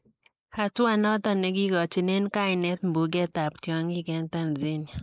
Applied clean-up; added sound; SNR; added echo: neural mask model Resemble Enhance denoiser.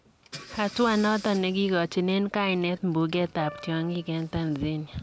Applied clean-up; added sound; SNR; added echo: none; Piano + Engine / Car; 19 dB; none.